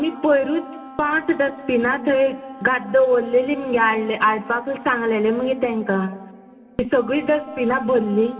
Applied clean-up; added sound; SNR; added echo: none; Wind instrument, woodwind instrument; 19 dB; reverberation time 2.4 s.